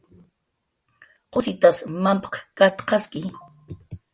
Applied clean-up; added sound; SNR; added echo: none; none; none; none.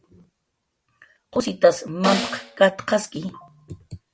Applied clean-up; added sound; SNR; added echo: none; Snare drum; 6 dB; none.